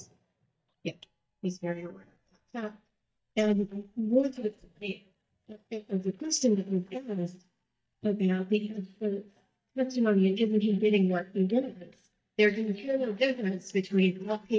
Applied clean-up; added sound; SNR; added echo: neural mask model DeepFilterNet 3.